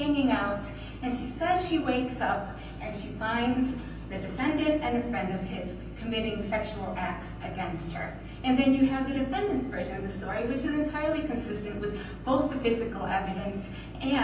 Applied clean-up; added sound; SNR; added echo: none; none; none; reverberation time 0.6 s.